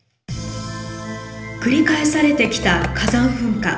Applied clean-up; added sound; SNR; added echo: none; Computer keyboard; 12 dB; reverberation time 0.8 s.